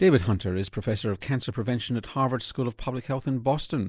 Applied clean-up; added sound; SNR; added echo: none; none; none; none.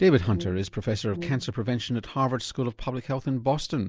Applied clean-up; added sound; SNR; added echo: none; Brass instrument; 13 dB; none.